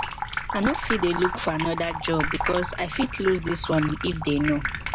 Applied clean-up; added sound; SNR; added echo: none; Sink (filling or washing) / Water tap, faucet; 4 dB; none.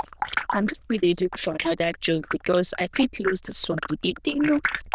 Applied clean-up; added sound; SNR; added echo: neural diffusion model UNIVERSE++.